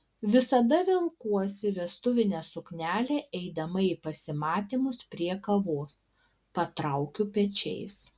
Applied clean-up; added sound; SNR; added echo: none; none; none; none.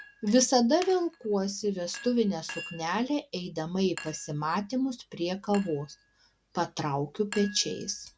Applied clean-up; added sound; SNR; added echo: none; Chink, clink; 19 dB; none.